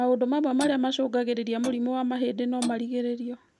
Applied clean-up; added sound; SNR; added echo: none; Clock; 17 dB; none.